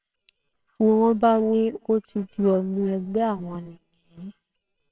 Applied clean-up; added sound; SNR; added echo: neural separator model SepFormer WHAMR!.